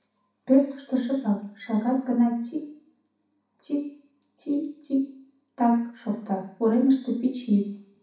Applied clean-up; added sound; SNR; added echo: none; none; none; reverberation time 0.6 s.